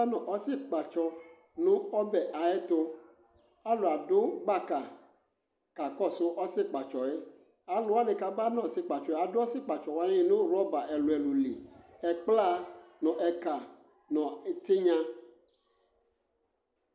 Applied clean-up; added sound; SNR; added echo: none; none; none; none.